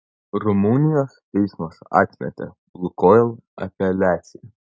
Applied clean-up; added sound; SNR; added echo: none; none; none; none.